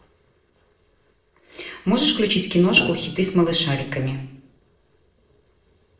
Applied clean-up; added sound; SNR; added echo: neural separator model SepFormer DNS4.